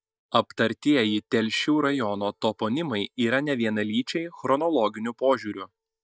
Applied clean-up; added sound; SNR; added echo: neural mask model DeepFilterNet 3.